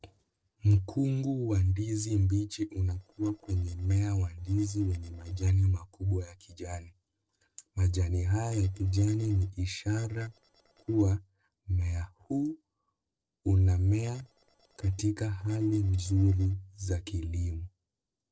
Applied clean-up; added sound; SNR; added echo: neural separator model SepFormer DNS4.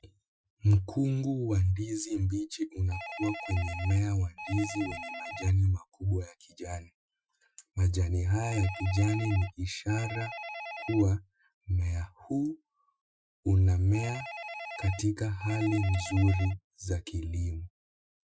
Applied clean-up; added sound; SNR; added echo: classical method Wiener filter.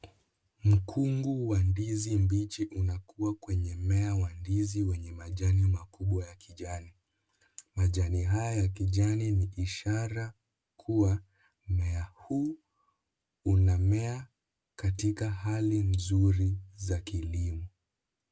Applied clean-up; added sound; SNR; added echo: none; none; none; none.